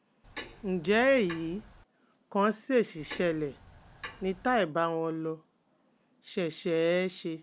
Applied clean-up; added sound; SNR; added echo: none; Clock; 16 dB; none.